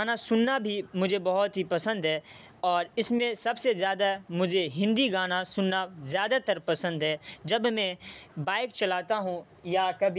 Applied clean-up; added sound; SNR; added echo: none; none; none; none.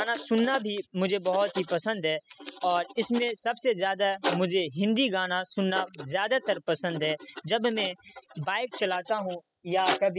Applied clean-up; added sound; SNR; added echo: classical method spectral subtraction.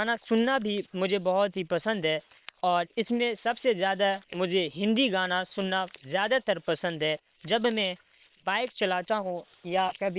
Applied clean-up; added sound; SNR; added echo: neural separator model SepFormer WHAM!.